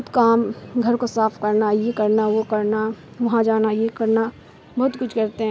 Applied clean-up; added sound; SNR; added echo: none; none; none; none.